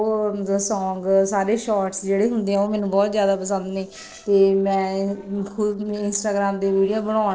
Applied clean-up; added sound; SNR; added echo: neural separator model SepFormer DNS4.